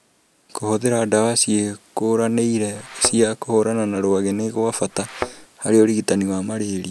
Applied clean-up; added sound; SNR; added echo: none; Thump, thud; 12 dB; none.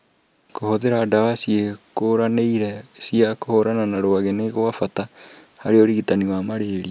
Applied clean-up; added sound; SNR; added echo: none; none; none; none.